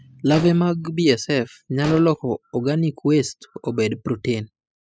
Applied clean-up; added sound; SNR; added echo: classical method spectral subtraction.